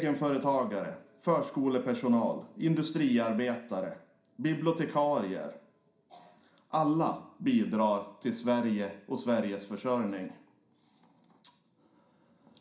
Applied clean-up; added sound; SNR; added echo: none; none; none; reverberation time 0.5 s.